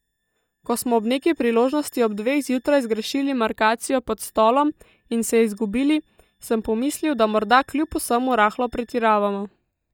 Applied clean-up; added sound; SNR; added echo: neural mask model DeepFilterNet 3.